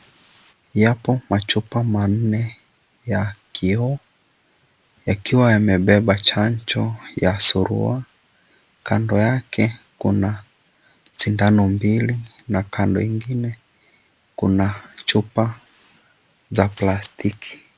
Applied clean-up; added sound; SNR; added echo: none; none; none; none.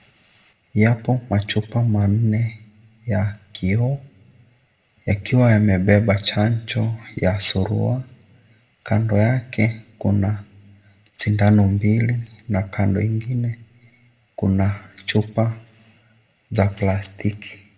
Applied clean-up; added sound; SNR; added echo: none; none; none; reverberation time 0.4 s.